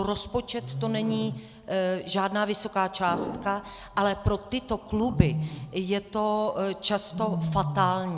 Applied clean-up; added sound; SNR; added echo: none; Wild animals; 8 dB; none.